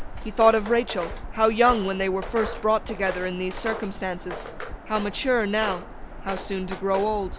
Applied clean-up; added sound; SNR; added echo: none; Walk, footsteps + Bird vocalization, bird call, bird song; 9 dB; none.